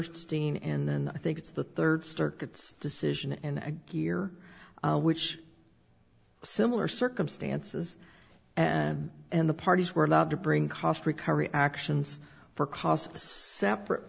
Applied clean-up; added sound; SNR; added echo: none; none; none; none.